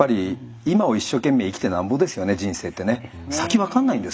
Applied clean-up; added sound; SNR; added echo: none; none; none; none.